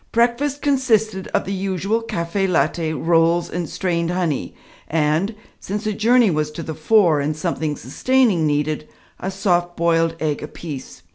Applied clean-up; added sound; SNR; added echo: none; none; none; none.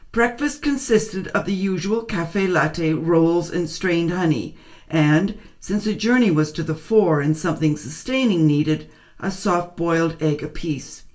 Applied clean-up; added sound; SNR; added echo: none; none; none; reverberation time 0.2 s.